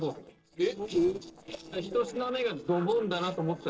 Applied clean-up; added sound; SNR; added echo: neural separator model SepFormer DNS4.